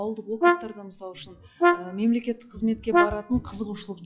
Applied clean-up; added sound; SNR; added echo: classical method log-MMSE.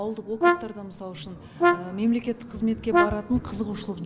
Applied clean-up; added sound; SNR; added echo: none; Brass instrument; -3 dB; none.